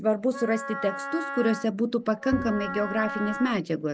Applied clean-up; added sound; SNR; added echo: none; Bowed string instrument + Wind instrument, woodwind instrument; 9 dB; none.